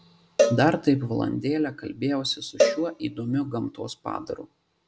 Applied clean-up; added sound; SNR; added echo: none; Cowbell; 2 dB; none.